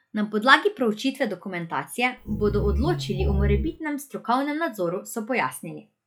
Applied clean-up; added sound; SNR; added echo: classical method log-MMSE.